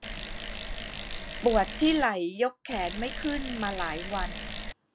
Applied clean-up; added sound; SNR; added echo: none; Bicycle; 6 dB; none.